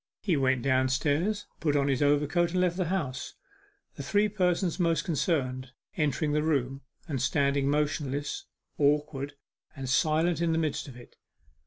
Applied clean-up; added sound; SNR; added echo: none; none; none; none.